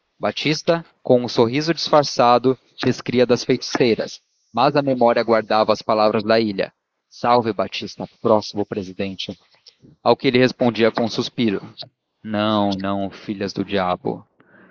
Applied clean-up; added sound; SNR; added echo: neural mask model Resemble Enhance denoiser.